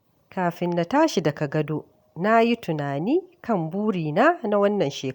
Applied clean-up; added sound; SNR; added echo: none; none; none; none.